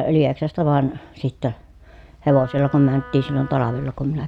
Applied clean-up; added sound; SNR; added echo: none; Wind instrument, woodwind instrument; 19 dB; none.